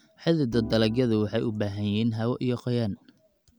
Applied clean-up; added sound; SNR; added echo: none; Organ; 16 dB; none.